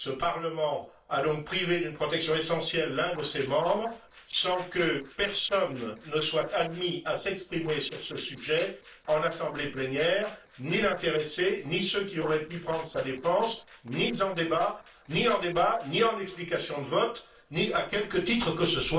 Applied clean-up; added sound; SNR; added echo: neural separator model SepFormer DNS4.